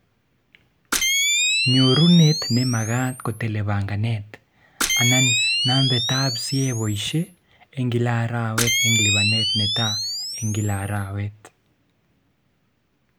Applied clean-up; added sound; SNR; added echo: none; Camera; 1 dB; none.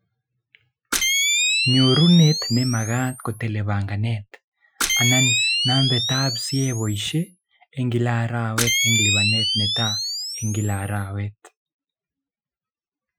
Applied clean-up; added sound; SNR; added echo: classical method Wiener filter.